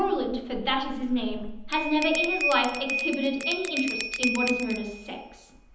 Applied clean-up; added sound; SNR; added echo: none; Bell; 4 dB; reverberation time 0.9 s.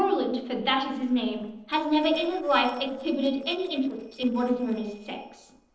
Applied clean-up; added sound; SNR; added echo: neural separator model SepFormer DNS4.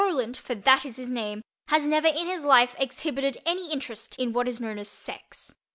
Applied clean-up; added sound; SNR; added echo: none; none; none; none.